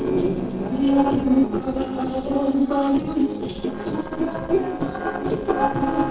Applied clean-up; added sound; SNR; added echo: neural separator model SepFormer DNS4.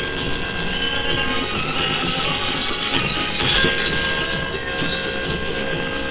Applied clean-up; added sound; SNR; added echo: neural separator model SepFormer WHAMR!.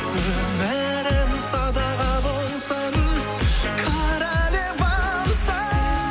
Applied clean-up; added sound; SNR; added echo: none; none; none; none.